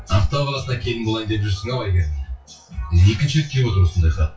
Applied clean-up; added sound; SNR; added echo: classical method WPE with log-MMSE.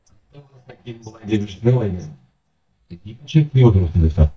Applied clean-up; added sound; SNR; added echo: neural mask model DeepFilterNet 3.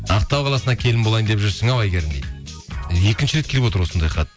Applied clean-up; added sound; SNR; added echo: none; none; none; none.